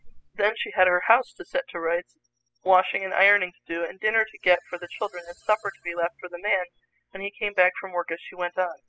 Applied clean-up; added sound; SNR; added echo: classical method spectral subtraction.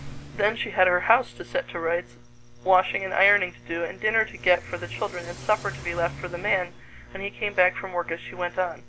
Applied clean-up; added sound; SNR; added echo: none; Accelerating, revving, vroom / Car; 19 dB; none.